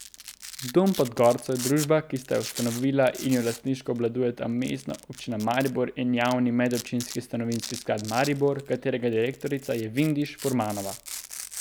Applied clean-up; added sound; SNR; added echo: none; Domestic sounds, home sounds; 15 dB; none.